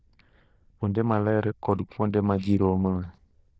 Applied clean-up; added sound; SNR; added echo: neural diffusion model UNIVERSE++.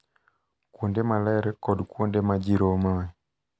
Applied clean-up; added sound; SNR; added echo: none; none; none; none.